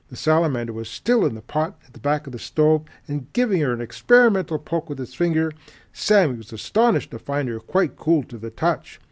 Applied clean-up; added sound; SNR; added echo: none; none; none; none.